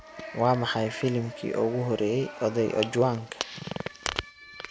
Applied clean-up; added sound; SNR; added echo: none; none; none; none.